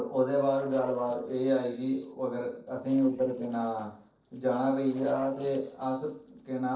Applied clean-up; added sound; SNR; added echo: neural separator model SepFormer DNS4.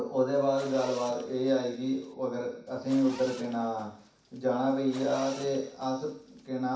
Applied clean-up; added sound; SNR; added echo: none; Zipper (clothing); 19 dB; reverberation time 0.6 s.